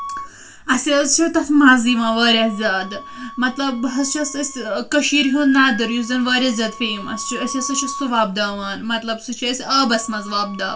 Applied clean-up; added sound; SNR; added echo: none; Wind instrument, woodwind instrument; 16 dB; reverberation time 0.2 s.